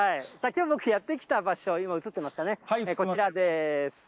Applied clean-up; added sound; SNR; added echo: neural mask model Resemble Enhance denoiser.